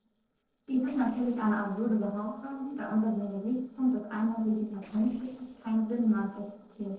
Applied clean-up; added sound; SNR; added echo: neural separator model SepFormer DNS4.